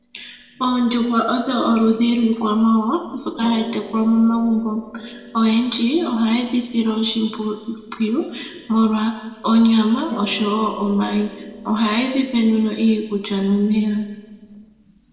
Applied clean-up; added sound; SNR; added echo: neural separator model SepFormer DNS4.